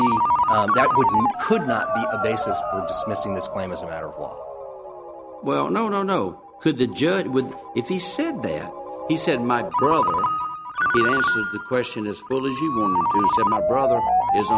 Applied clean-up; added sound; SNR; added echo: none; Ringtone; -1 dB; none.